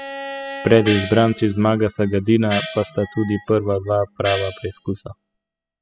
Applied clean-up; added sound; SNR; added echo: classical method spectral subtraction.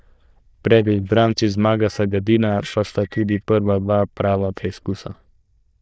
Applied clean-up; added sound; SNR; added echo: neural diffusion model UNIVERSE++.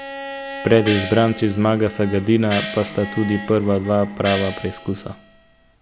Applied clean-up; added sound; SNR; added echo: none; Bowed string instrument + Gong; 11 dB; none.